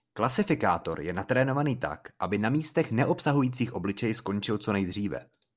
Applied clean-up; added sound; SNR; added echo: none; none; none; none.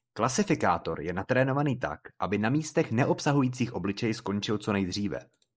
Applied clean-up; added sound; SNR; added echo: neural mask model Resemble Enhance denoiser.